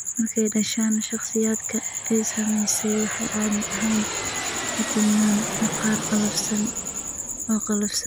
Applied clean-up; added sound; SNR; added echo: none; Aircraft; 10 dB; none.